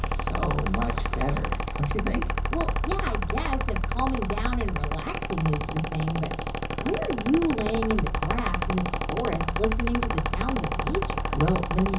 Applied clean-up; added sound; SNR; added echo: none; Mechanical fan; -2 dB; reverberation time 0.5 s.